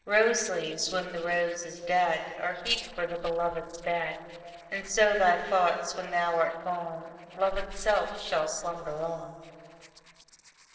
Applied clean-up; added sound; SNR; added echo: neural separator model SepFormer DNS4.